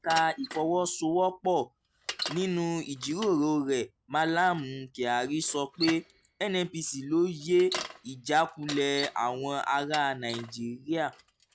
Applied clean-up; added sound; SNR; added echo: none; Bicycle; 14 dB; none.